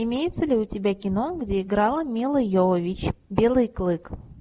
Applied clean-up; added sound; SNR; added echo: none; none; none; none.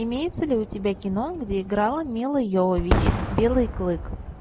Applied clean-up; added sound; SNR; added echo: none; Fireworks; 5 dB; none.